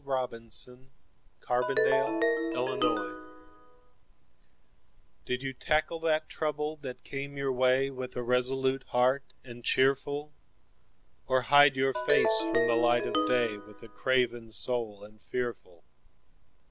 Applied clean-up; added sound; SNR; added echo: none; Ringtone; 0 dB; none.